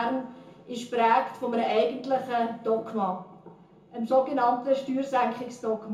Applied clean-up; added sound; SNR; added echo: none; none; none; reverberation time 0.6 s.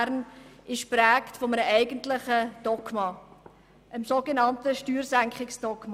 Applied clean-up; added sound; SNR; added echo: none; none; none; none.